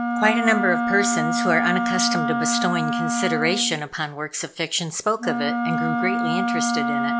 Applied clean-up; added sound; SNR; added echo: none; Wind instrument, woodwind instrument; -1 dB; none.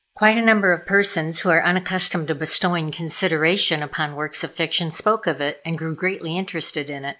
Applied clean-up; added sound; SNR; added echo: neural mask model Resemble Enhance denoiser.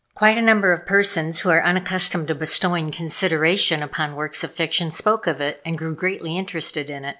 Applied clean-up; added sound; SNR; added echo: none; none; none; none.